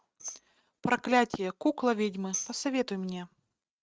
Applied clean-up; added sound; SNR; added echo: neural mask model RNNoise.